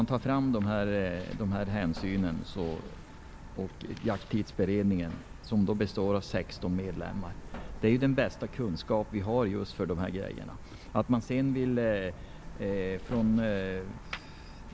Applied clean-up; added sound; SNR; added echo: none; Truck; 13 dB; none.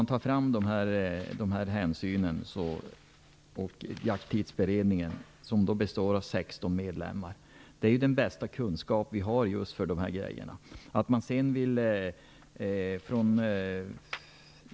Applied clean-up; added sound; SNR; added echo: none; none; none; none.